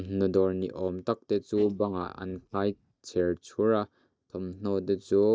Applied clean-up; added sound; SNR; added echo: neural mask model DeepFilterNet 3.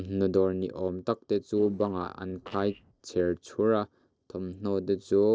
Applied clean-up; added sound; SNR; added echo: neural separator model SepFormer DNS4.